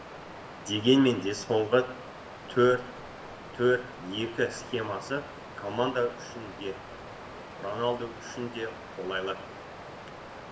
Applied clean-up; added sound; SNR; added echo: none; Water; 13 dB; reverberation time 0.7 s.